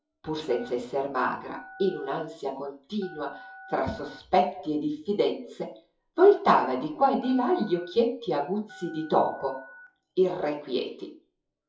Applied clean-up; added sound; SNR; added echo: classical method WPE with log-MMSE.